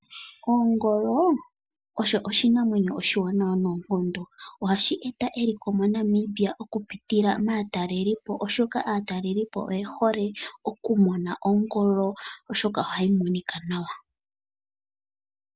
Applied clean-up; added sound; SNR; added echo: none; none; none; none.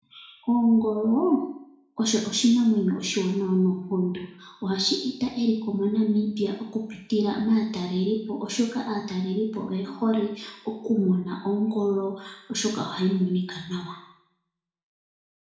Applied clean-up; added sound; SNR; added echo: none; none; none; reverberation time 0.6 s.